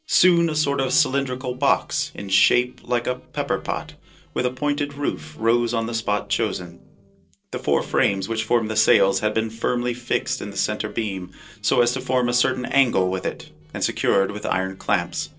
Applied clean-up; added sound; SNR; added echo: neural separator model SepFormer DNS4.